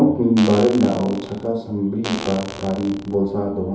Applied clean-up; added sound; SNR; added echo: none; Fart; 13 dB; reverberation time 2.8 s.